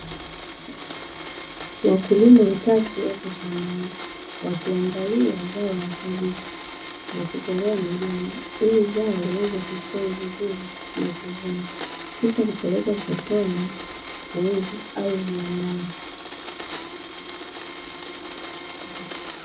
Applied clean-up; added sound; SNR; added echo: none; Domestic sounds, home sounds; 10 dB; reverberation time 0.4 s.